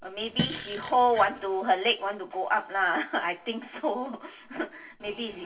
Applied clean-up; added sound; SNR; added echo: none; Fart; 8 dB; reverberation time 0.2 s.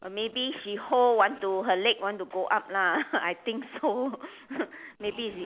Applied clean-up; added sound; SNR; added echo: none; none; none; none.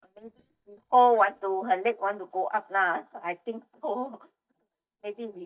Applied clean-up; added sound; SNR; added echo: neural mask model DeepFilterNet 3.